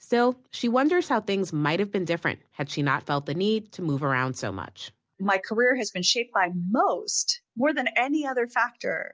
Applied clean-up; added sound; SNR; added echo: none; none; none; none.